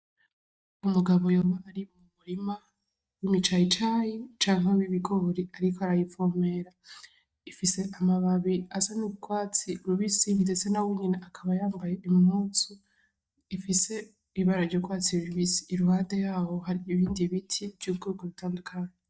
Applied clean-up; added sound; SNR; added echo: neural mask model DeepFilterNet 3.